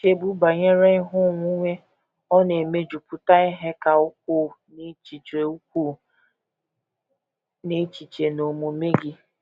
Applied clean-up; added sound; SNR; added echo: none; none; none; none.